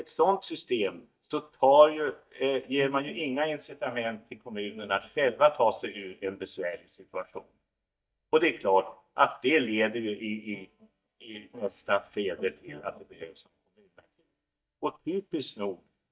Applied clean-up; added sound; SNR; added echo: neural mask model DeepFilterNet 3.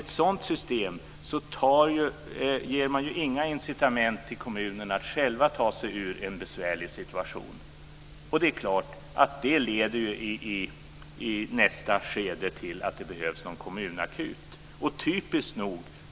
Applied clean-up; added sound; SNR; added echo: none; none; none; none.